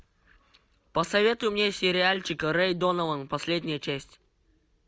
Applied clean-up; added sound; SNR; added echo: none; none; none; none.